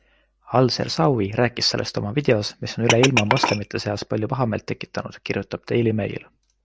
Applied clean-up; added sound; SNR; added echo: none; Glass; 4 dB; none.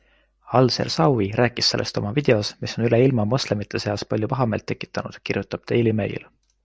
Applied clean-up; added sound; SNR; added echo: none; none; none; none.